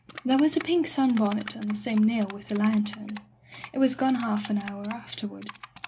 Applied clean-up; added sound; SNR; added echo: none; Typing; 13 dB; none.